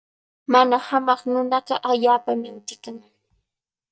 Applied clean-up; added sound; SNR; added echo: neural mask model DeepFilterNet 3.